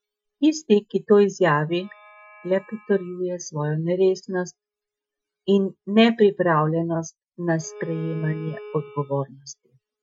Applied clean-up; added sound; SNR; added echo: classical method Wiener filter.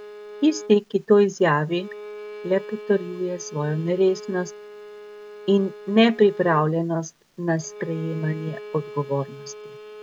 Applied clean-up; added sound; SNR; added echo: none; Bowed string instrument; 16 dB; none.